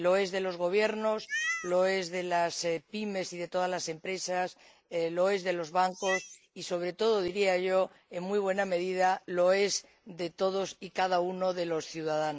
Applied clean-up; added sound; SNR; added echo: neural mask model Resemble Enhance denoiser.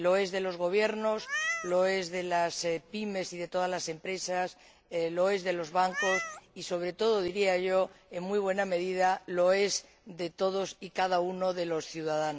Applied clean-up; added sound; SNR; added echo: none; Meow; 9 dB; none.